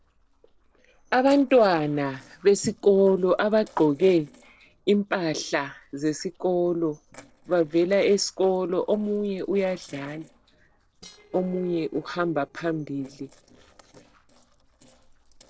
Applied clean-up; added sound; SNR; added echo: neural separator model SepFormer DNS4.